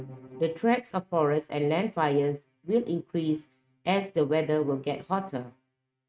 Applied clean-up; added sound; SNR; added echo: neural mask model RNNoise.